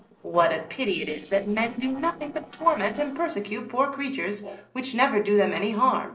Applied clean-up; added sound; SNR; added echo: neural separator model SepFormer DNS4.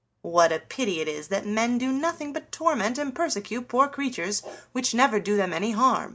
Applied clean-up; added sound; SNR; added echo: none; none; none; none.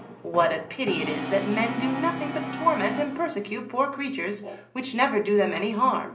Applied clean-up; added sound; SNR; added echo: none; Brass instrument; 9 dB; reverberation time 0.5 s.